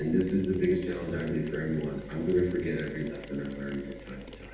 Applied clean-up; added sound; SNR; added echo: none; Mechanisms; 15 dB; reverberation time 0.9 s.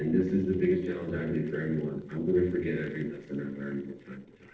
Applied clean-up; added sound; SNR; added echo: neural separator model SepFormer DNS4.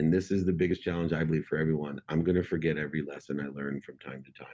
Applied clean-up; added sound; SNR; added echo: none; none; none; none.